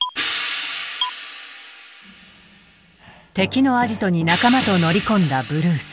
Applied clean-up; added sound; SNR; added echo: none; Hi-hat; 5 dB; none.